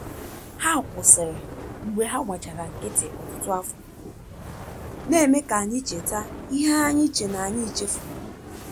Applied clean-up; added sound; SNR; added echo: none; Fire; 12 dB; none.